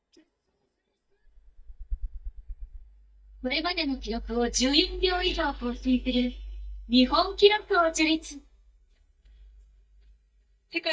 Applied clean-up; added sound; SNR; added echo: neural mask model DeepFilterNet 3.